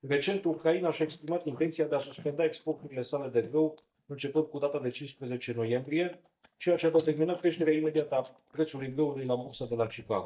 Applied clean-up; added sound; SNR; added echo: neural mask model DeepFilterNet 3.